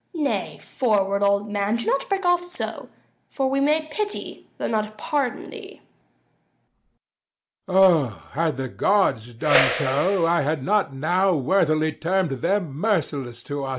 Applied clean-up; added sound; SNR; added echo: none; Whoosh, swoosh, swish; 1 dB; none.